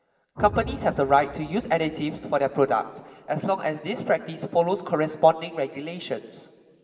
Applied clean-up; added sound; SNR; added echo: none; Explosion; 16 dB; reverberation time 2.6 s.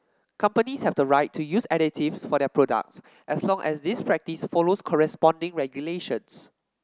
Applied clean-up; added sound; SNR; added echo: none; none; none; none.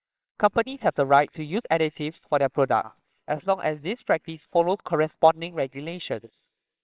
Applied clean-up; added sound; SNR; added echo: neural separator model SepFormer WHAMR!.